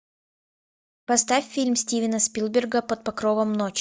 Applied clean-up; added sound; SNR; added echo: neural mask model DeepFilterNet 3.